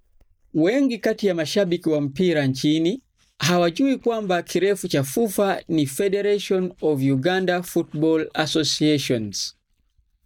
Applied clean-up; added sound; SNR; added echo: neural mask model DeepFilterNet 3.